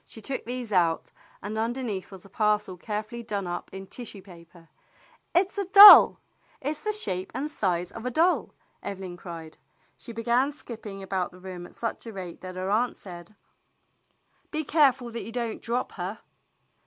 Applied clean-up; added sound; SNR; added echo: none; none; none; none.